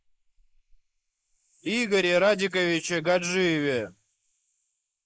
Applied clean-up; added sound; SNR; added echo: neural mask model Resemble Enhance denoiser.